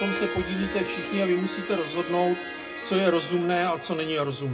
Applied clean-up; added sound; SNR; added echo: none; Harp; 8 dB; reverberation time 0.2 s.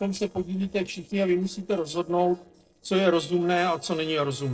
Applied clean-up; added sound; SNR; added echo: neural separator model SepFormer DNS4.